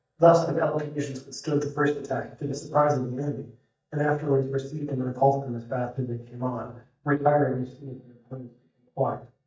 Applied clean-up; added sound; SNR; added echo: neural mask model DeepFilterNet 3.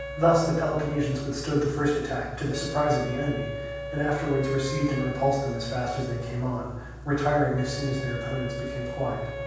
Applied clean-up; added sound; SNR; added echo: none; Wind instrument, woodwind instrument; 11 dB; reverberation time 1.2 s.